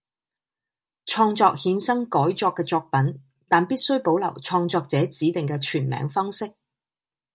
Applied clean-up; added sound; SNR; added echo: none; none; none; none.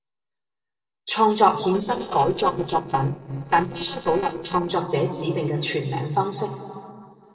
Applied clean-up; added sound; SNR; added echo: neural separator model SepFormer DNS4.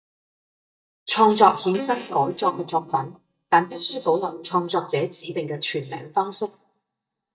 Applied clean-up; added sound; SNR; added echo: neural mask model DeepFilterNet 3.